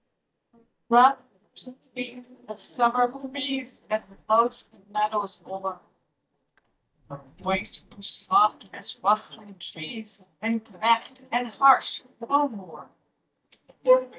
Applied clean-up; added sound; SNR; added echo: neural mask model DeepFilterNet 3.